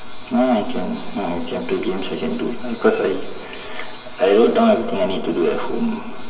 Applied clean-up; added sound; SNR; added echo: none; none; none; reverberation time 1.8 s.